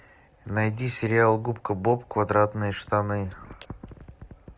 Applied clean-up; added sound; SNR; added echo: none; none; none; none.